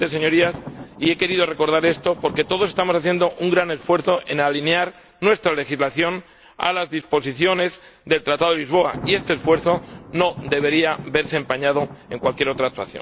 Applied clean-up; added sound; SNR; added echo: none; Thunder; 17 dB; none.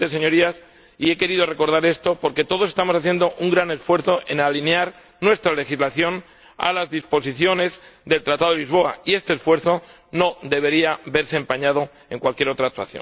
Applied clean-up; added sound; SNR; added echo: none; none; none; none.